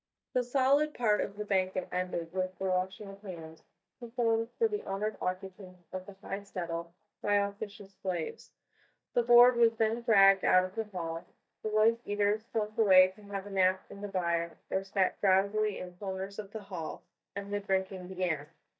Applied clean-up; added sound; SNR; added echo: neural mask model DeepFilterNet 3.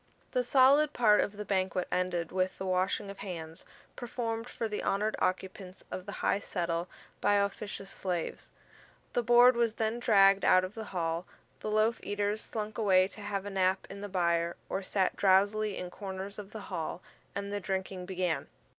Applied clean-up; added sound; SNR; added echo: none; none; none; none.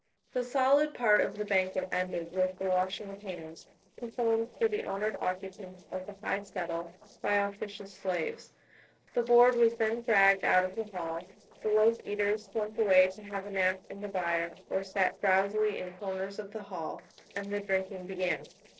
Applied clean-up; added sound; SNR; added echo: neural separator model SepFormer DNS4.